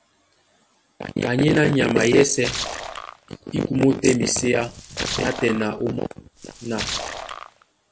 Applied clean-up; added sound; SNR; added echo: none; Splash, splatter; 10 dB; none.